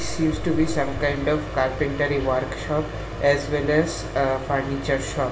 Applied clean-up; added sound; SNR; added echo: none; none; none; reverberation time 1.7 s.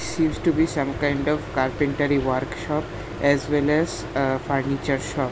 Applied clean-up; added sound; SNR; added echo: none; none; none; none.